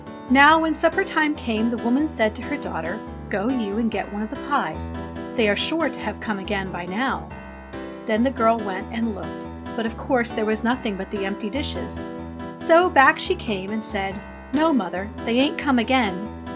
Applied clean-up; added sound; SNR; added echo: none; Piano; 11 dB; none.